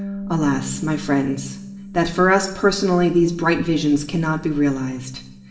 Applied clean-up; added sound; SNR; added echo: none; Bass guitar; 15 dB; reverberation time 0.8 s.